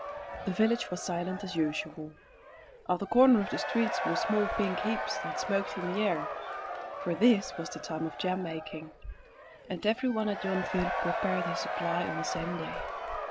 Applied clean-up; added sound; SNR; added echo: none; Crowd / Cheering; 5 dB; none.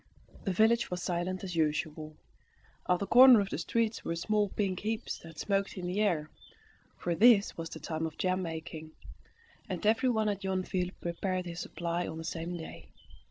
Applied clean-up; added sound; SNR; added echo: none; none; none; none.